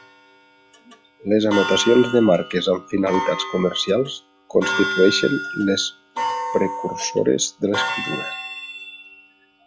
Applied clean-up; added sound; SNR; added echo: classical method log-MMSE.